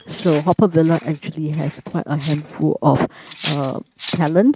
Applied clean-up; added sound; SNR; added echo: neural mask model RNNoise.